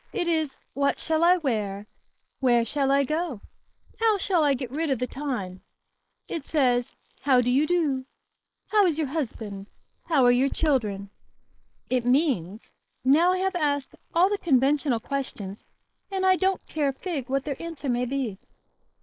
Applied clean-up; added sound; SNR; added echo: neural mask model Resemble Enhance denoiser.